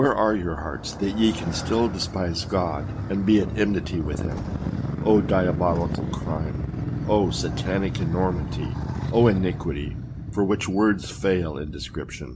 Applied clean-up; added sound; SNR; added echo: none; Motorcycle; 5 dB; none.